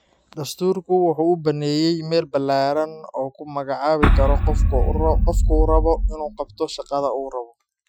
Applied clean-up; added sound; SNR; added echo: classical method Wiener filter.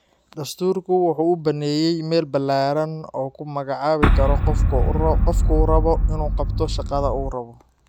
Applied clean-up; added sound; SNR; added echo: none; Boom; -4 dB; none.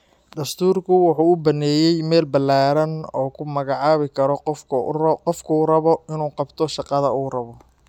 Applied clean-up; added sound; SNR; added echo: none; none; none; none.